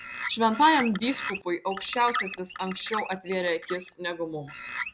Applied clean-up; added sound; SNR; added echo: none; Bird; 8 dB; none.